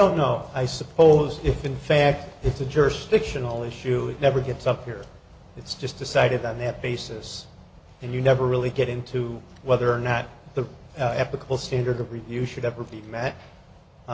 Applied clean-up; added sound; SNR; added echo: none; none; none; none.